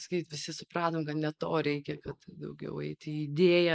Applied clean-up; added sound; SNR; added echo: neural mask model Resemble Enhance denoiser.